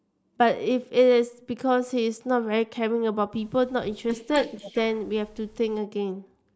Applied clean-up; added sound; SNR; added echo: neural mask model Resemble Enhance denoiser.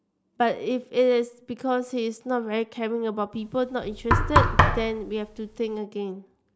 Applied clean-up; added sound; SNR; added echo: none; Knock; -3 dB; none.